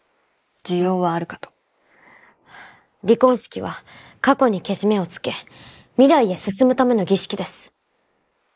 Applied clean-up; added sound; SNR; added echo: neural mask model Resemble Enhance denoiser.